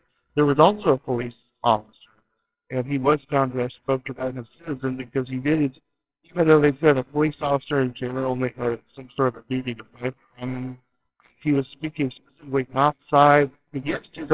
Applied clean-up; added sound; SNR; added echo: neural separator model SepFormer WHAMR!.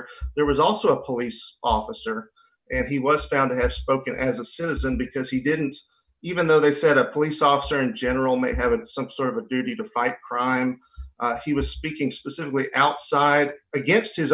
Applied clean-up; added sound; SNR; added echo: none; none; none; none.